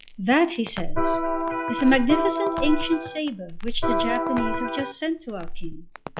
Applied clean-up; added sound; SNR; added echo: classical method log-MMSE.